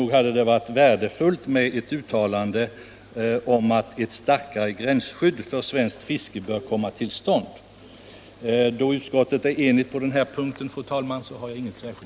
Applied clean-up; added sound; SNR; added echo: none; none; none; none.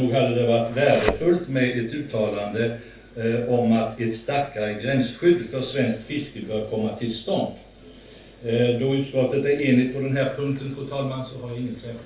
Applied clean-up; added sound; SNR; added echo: none; Thump, thud; 6 dB; reverberation time 0.3 s.